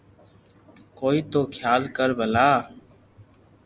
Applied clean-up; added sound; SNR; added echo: none; none; none; none.